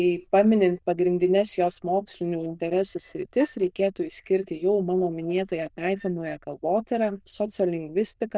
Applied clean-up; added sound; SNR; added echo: neural diffusion model UNIVERSE++.